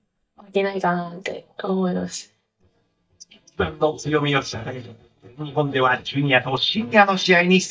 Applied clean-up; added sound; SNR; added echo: neural mask model DeepFilterNet 3.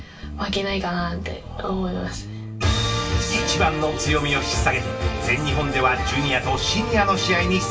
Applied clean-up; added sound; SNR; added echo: none; Bass guitar; 11 dB; reverberation time 0.2 s.